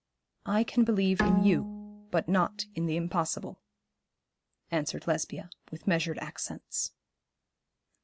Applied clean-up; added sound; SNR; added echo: none; Bowed string instrument; 4 dB; none.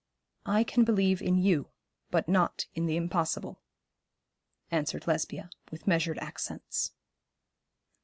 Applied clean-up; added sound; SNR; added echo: none; none; none; none.